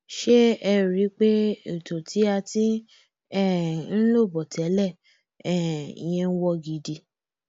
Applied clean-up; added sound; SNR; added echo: none; none; none; none.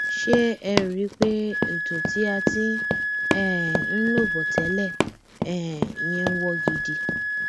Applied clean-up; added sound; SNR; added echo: none; Wind instrument, woodwind instrument + Run; -1 dB; none.